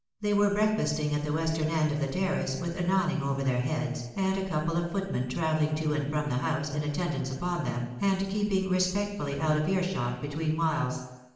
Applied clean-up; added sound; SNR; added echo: none; none; none; reverberation time 0.9 s.